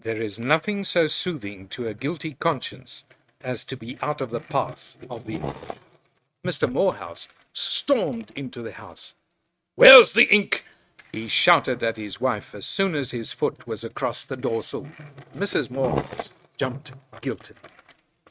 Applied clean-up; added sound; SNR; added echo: neural mask model RNNoise.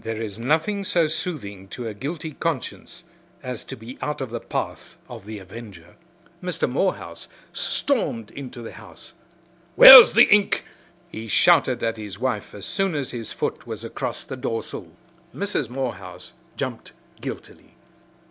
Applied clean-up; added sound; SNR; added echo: none; none; none; none.